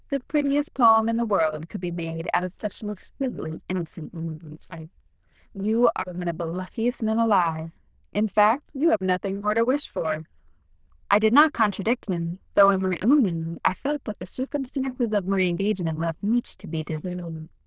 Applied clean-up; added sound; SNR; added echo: neural diffusion model UNIVERSE++.